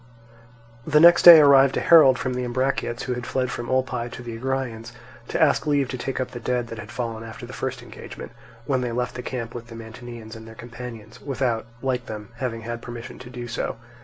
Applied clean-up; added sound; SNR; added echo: none; none; none; none.